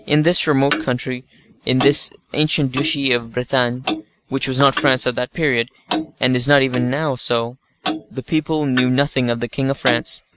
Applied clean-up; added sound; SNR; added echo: neural mask model RNNoise.